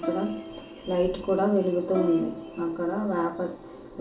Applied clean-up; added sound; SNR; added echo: none; Plucked string instrument; 10 dB; reverberation time 0.3 s.